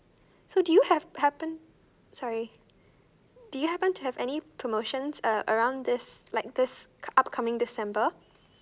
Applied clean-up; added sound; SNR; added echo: none; none; none; none.